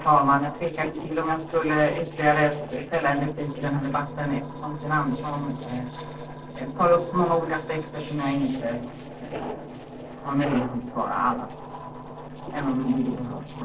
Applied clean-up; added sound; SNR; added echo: neural separator model SepFormer DNS4.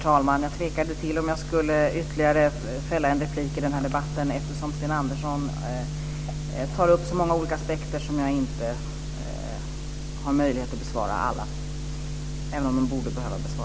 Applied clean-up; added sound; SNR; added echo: none; none; none; none.